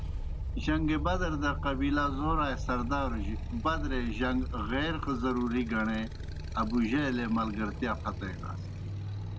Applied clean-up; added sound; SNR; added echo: none; Motorcycle; 3 dB; none.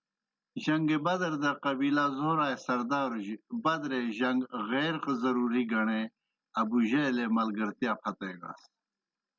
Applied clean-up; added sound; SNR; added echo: none; none; none; none.